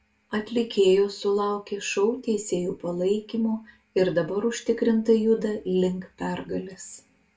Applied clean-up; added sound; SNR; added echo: none; none; none; reverberation time 0.2 s.